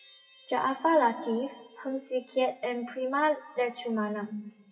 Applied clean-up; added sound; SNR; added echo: classical method WPE with log-MMSE.